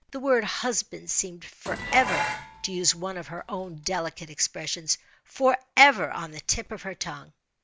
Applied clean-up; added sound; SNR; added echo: none; Dishes, pots, and pans; 8 dB; none.